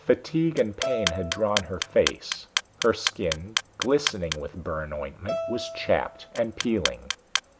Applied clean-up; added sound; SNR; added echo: none; Clock + Bowed string instrument; 5 dB; none.